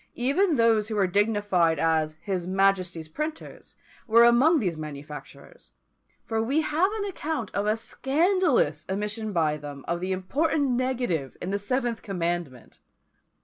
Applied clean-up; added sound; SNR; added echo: none; none; none; none.